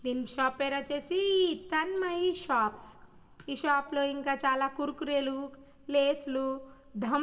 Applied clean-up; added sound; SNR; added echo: none; none; none; reverberation time 1.3 s.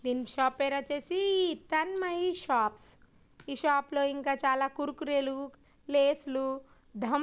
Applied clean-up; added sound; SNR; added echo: none; none; none; none.